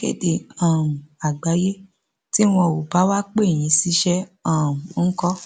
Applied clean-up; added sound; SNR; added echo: none; none; none; none.